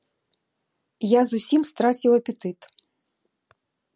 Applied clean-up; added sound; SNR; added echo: none; none; none; none.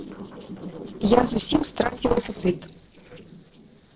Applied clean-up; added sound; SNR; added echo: neural separator model SepFormer DNS4.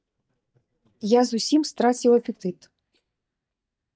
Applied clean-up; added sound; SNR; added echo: neural mask model DeepFilterNet 3.